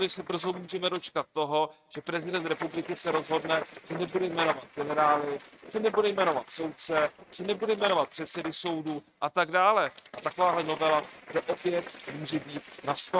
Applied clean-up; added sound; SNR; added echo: neural mask model RNNoise.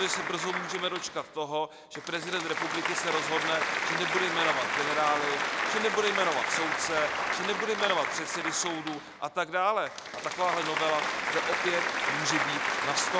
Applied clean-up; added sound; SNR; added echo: none; Applause; 0 dB; none.